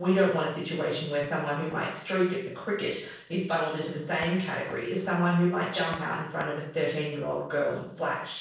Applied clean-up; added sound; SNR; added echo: neural separator model SepFormer DNS4.